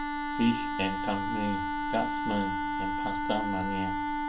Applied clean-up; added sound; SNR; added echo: none; Wind instrument, woodwind instrument; -1 dB; reverberation time 0.2 s.